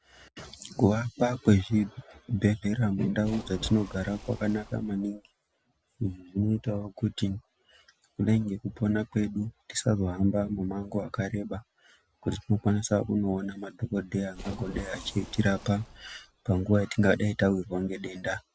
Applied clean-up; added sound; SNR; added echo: none; Splash, splatter; 15 dB; none.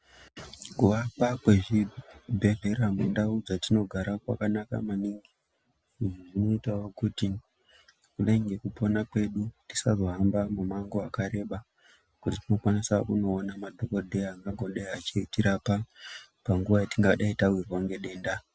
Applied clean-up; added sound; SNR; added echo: none; none; none; none.